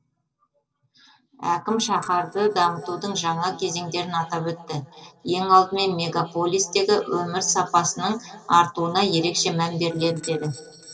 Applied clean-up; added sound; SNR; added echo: neural separator model SepFormer DNS4.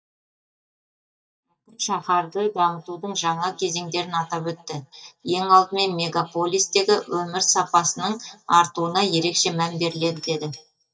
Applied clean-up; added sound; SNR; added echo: neural mask model DeepFilterNet 3.